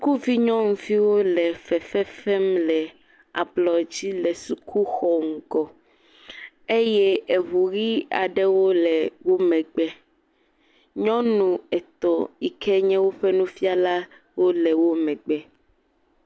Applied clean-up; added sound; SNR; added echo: none; none; none; none.